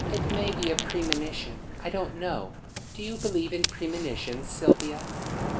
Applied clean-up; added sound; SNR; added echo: none; Ocean; -2 dB; none.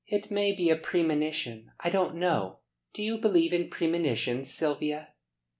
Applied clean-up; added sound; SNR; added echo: none; none; none; none.